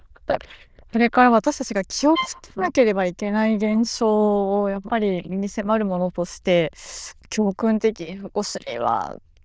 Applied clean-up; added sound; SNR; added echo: neural diffusion model UNIVERSE++.